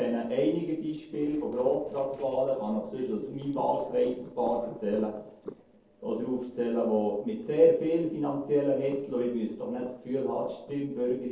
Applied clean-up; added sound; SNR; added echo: neural separator model SepFormer DNS4.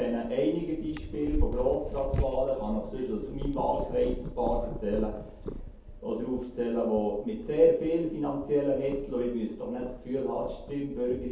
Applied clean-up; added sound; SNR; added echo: none; Purr; 7 dB; reverberation time 0.7 s.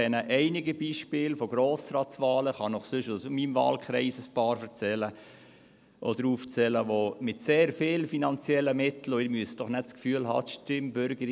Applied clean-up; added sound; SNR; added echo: none; none; none; none.